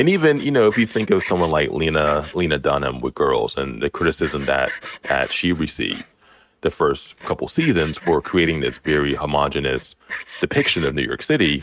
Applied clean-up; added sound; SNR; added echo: neural mask model RNNoise.